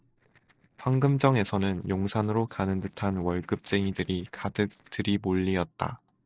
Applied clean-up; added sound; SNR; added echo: neural separator model SepFormer DNS4.